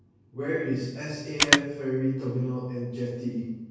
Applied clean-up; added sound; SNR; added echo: none; Telephone; -1 dB; reverberation time 1.3 s.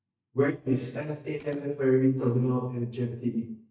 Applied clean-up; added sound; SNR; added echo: neural mask model DeepFilterNet 3.